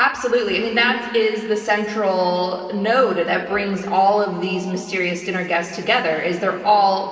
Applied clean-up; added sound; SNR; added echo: none; none; none; reverberation time 2.4 s.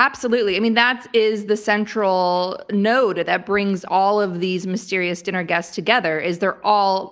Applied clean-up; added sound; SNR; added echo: none; none; none; none.